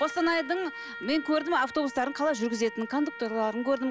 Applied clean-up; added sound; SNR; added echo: none; Trumpet; 13 dB; none.